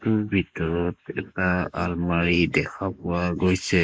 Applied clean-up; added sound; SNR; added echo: neural mask model Resemble Enhance denoiser.